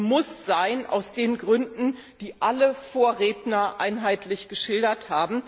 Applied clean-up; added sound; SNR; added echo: none; none; none; none.